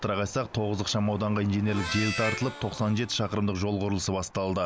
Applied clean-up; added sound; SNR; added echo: none; Harmonica; 10 dB; none.